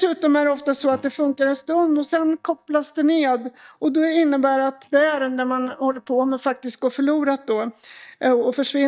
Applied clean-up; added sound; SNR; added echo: neural mask model DeepFilterNet 3.